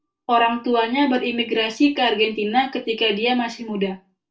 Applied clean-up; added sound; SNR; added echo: none; none; none; reverberation time 0.2 s.